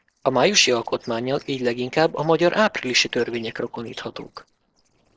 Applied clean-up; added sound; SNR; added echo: neural separator model SepFormer DNS4.